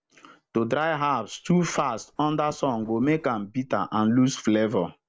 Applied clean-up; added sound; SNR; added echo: neural separator model SepFormer DNS4.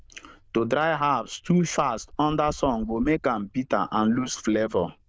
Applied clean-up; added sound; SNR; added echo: neural diffusion model UNIVERSE++.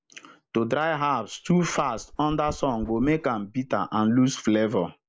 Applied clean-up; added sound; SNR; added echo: neural mask model Resemble Enhance denoiser.